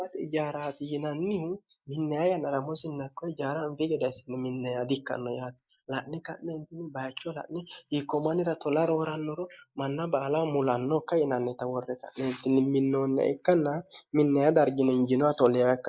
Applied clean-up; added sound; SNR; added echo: neural mask model Resemble Enhance denoiser.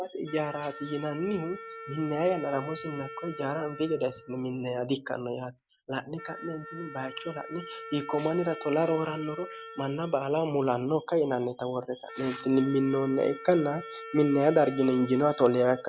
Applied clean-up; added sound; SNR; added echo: none; Wind instrument, woodwind instrument; 15 dB; none.